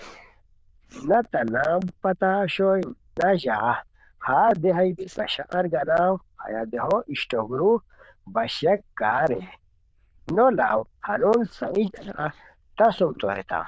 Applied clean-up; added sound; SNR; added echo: neural diffusion model UNIVERSE++.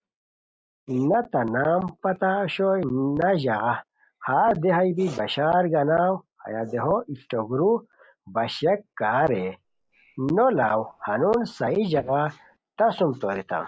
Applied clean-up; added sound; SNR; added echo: neural mask model DeepFilterNet 3.